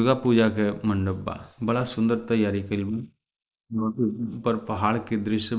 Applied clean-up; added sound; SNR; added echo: neural mask model Resemble Enhance denoiser.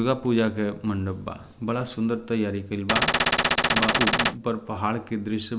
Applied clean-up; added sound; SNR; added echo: none; Gunshot, gunfire; -4 dB; none.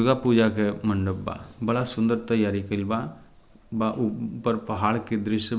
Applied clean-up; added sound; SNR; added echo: none; none; none; none.